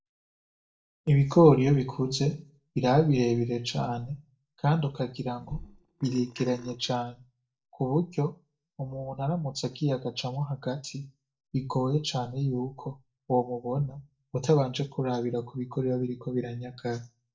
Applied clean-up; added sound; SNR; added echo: neural mask model DeepFilterNet 3.